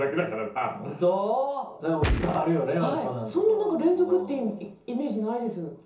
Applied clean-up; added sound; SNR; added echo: none; Gunshot, gunfire; 1 dB; reverberation time 0.6 s.